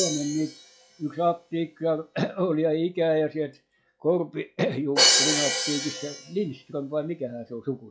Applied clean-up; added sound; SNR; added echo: classical method log-MMSE.